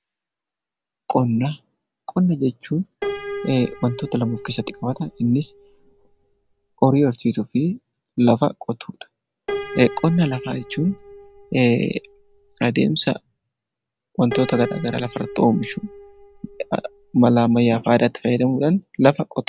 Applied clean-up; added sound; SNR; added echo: none; Piano; 13 dB; none.